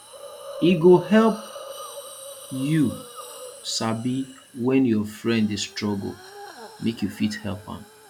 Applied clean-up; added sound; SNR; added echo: none; Hiss; 16 dB; none.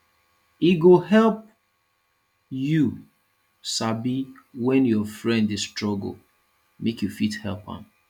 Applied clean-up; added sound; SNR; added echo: none; none; none; none.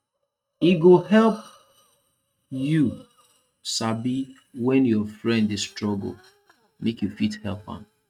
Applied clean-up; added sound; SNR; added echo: neural mask model RNNoise.